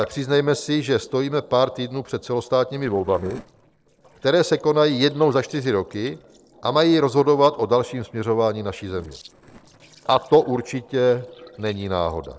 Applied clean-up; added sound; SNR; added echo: neural separator model SepFormer DNS4.